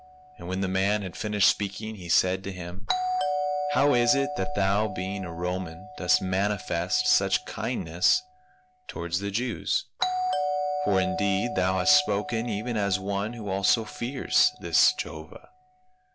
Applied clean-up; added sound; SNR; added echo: none; Doorbell; 6 dB; none.